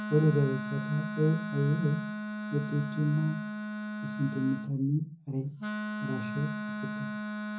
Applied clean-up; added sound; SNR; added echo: none; Wind instrument, woodwind instrument; 5 dB; reverberation time 0.4 s.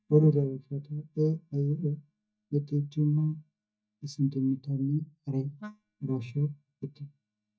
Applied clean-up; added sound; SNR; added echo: neural mask model DeepFilterNet 3.